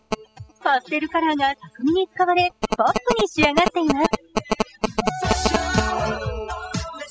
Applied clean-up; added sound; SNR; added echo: classical method spectral subtraction.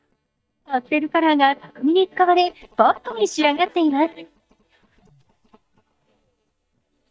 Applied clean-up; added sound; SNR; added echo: neural mask model DeepFilterNet 3.